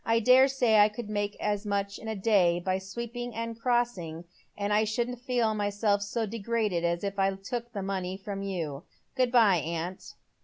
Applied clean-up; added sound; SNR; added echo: none; none; none; none.